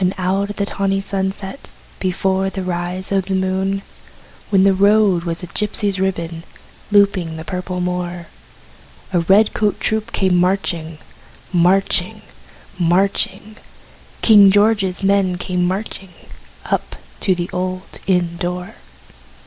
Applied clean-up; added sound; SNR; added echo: none; none; none; none.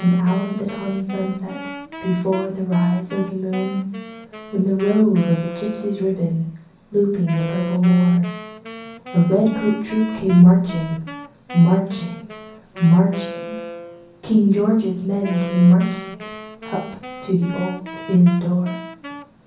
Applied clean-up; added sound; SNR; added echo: none; Wind instrument, woodwind instrument; 15 dB; reverberation time 0.6 s.